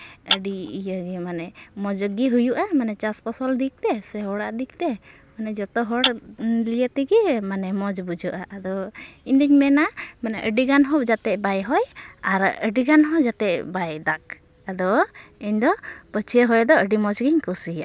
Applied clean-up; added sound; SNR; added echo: none; Tap / Glass; 5 dB; none.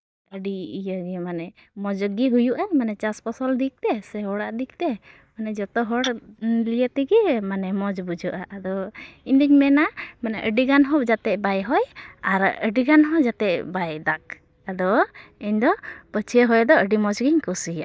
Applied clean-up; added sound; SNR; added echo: neural mask model DeepFilterNet 3.